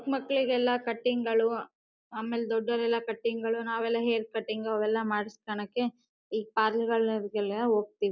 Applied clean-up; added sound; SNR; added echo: none; none; none; none.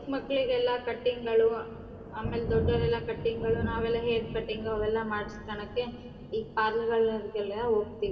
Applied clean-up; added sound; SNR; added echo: none; Thunder; 9 dB; reverberation time 2.3 s.